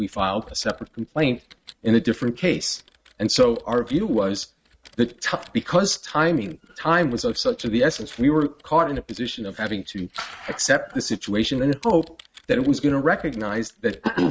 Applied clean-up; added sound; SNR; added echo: neural mask model RNNoise.